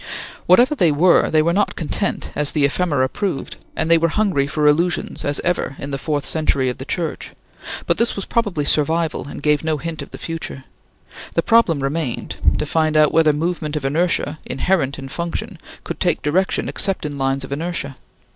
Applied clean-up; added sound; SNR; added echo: neural separator model SepFormer DNS4.